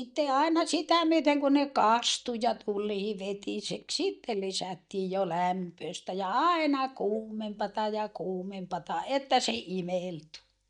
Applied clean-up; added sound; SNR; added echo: neural mask model DeepFilterNet 3.